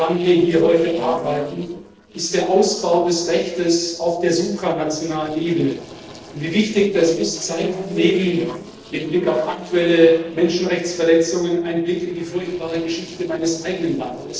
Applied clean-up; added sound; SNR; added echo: neural separator model SepFormer DNS4.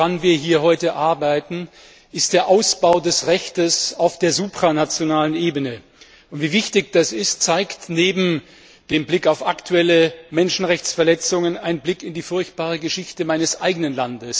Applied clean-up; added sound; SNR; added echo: none; none; none; none.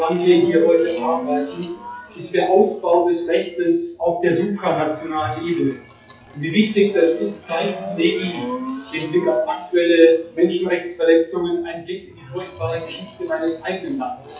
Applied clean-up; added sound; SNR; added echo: classical method WPE with log-MMSE.